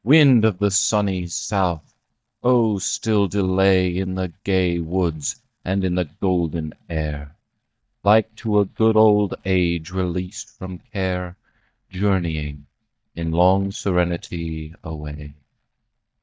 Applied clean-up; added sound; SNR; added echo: neural mask model DeepFilterNet 3.